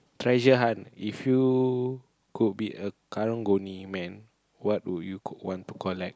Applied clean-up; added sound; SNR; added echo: none; none; none; none.